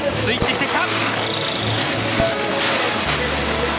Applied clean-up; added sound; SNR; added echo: none; Chirp, tweet + Fireworks; 12 dB; none.